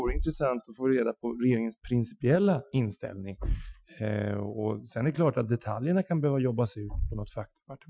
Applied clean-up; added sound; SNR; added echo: classical method Wiener filter.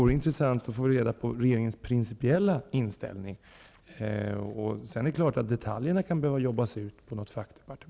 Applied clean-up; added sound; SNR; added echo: none; none; none; none.